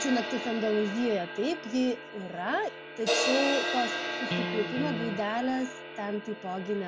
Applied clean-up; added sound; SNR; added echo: none; Crash cymbal + Electric guitar; 3 dB; none.